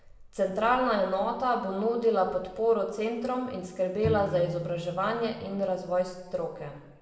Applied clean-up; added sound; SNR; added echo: none; Bowed string instrument; 10 dB; reverberation time 1.0 s.